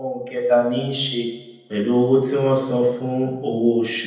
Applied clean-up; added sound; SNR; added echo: none; none; none; reverberation time 0.9 s.